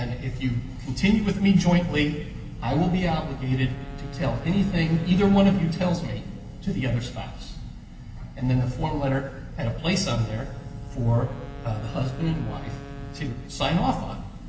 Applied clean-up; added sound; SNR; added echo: none; Wind instrument, woodwind instrument; 20 dB; reverberation time 2.4 s.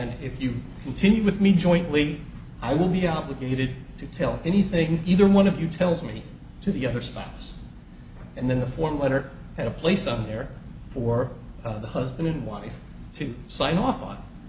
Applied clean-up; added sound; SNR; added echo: none; none; none; none.